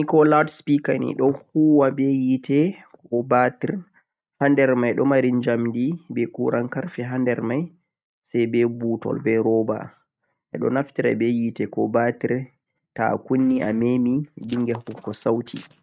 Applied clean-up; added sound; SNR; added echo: neural mask model RNNoise.